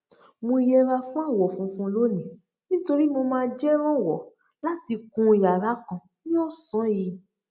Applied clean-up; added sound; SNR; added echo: none; none; none; none.